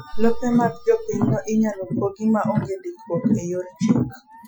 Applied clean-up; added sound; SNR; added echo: classical method Wiener filter.